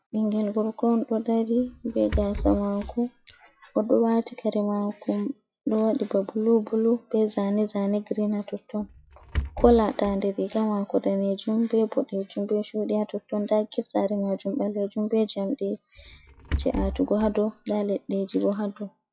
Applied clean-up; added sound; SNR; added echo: classical method log-MMSE.